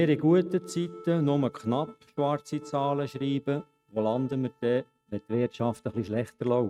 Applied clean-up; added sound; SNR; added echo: neural mask model RNNoise.